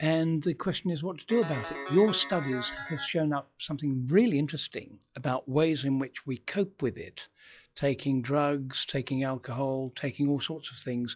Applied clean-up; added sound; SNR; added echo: classical method log-MMSE.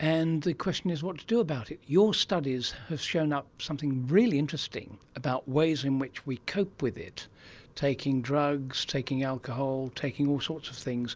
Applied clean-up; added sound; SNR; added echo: none; none; none; none.